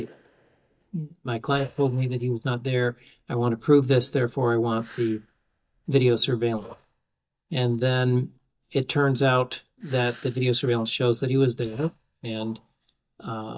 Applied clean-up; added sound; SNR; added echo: neural mask model DeepFilterNet 3.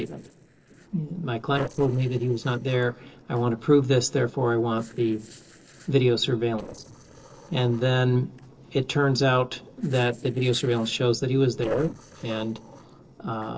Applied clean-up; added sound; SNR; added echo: neural separator model SepFormer DNS4.